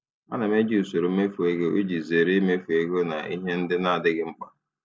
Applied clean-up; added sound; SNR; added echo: none; none; none; none.